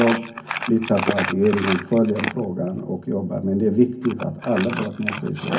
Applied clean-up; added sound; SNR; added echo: none; Crumpling, crinkling; 8 dB; reverberation time 0.3 s.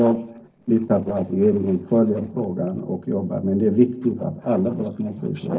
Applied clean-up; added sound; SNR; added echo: neural separator model SepFormer DNS4.